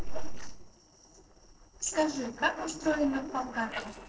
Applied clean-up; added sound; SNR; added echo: neural separator model SepFormer DNS4.